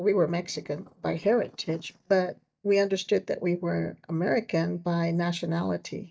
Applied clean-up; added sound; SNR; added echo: neural mask model DeepFilterNet 3.